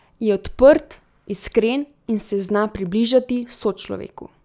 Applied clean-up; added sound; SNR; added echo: none; none; none; none.